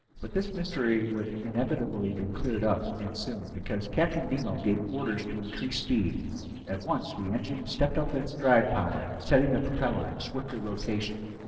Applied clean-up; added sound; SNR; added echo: neural separator model SepFormer DNS4.